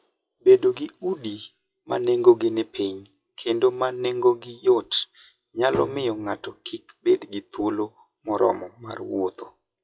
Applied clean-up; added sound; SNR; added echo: classical method WPE with log-MMSE.